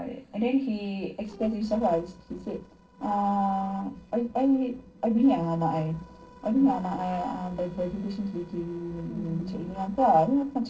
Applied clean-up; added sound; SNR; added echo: neural separator model SepFormer DNS4.